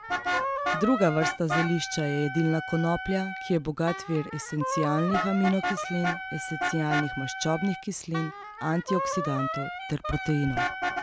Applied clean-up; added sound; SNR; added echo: none; Wind instrument, woodwind instrument + Vehicle horn, car horn, honking; 4 dB; none.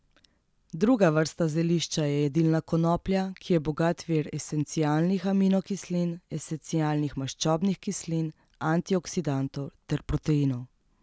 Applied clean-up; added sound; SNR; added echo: none; none; none; none.